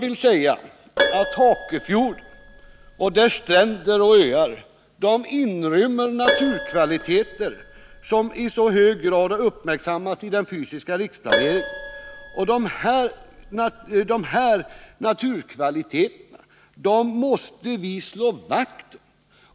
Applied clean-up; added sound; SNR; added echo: none; Keyboard (musical); 7 dB; none.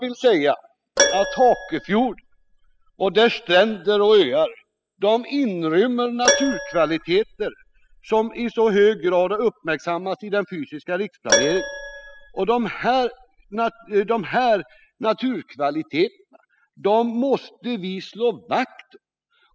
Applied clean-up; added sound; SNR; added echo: classical method spectral subtraction.